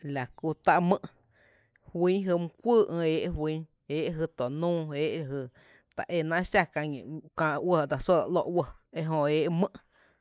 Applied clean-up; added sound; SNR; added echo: neural mask model Resemble Enhance denoiser.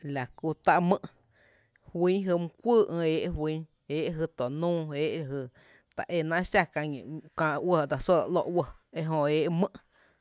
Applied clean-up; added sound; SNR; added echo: none; none; none; none.